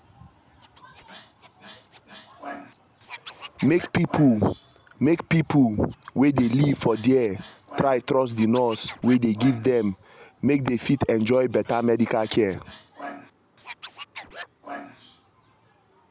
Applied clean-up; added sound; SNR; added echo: none; Scratching (performance technique); 20 dB; none.